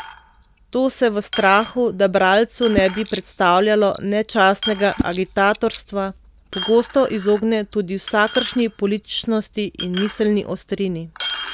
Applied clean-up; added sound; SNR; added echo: none; Coin (dropping) + Whoosh, swoosh, swish; 13 dB; none.